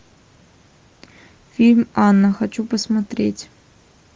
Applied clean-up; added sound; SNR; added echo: none; none; none; none.